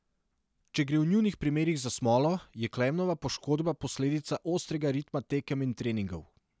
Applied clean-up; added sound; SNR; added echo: none; none; none; none.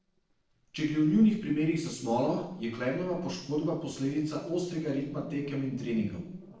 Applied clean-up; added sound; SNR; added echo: neural separator model SepFormer DNS4.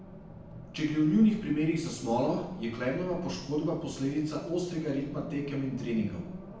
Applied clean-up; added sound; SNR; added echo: none; Race car, auto racing; 15 dB; reverberation time 0.9 s.